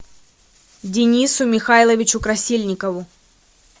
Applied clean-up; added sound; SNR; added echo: none; none; none; none.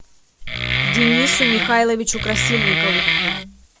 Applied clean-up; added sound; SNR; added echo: none; Wood; -3 dB; none.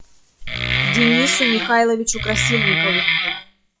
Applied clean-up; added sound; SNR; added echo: classical method log-MMSE.